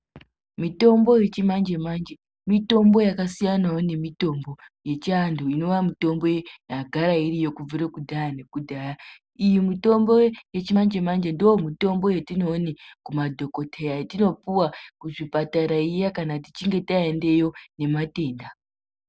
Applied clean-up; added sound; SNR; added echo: none; none; none; none.